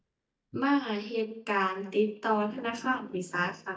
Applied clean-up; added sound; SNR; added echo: neural mask model DeepFilterNet 3.